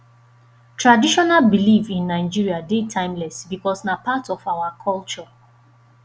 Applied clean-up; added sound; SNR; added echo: none; none; none; none.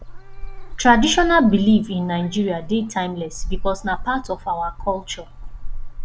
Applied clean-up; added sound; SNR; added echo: none; Meow / Purr; 7 dB; none.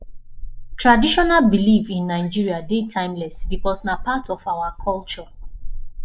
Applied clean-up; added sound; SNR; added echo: neural mask model Resemble Enhance denoiser.